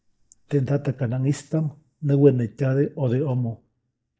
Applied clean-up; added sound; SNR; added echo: neural mask model DeepFilterNet 3.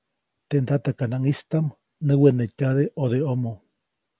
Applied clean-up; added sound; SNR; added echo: none; none; none; none.